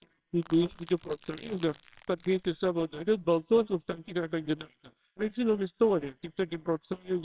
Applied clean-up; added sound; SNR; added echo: neural separator model SepFormer WHAMR!.